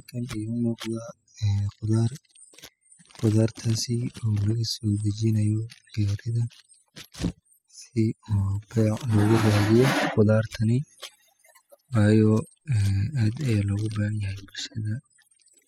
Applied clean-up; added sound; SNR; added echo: classical method spectral subtraction.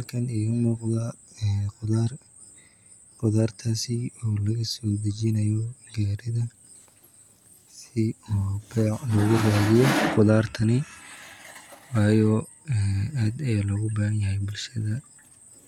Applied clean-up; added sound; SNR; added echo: none; none; none; none.